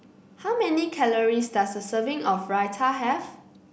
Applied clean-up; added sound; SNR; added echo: none; none; none; none.